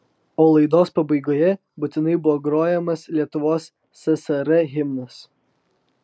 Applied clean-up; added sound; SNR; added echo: none; none; none; none.